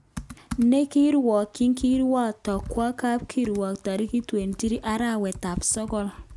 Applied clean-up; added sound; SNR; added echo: none; Computer keyboard; 17 dB; none.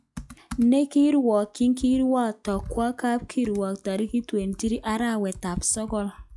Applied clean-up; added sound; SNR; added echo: classical method log-MMSE.